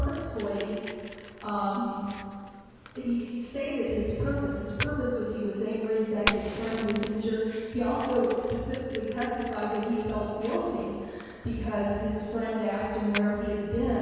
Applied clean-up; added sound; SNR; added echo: none; Fire; 10 dB; reverberation time 1.9 s.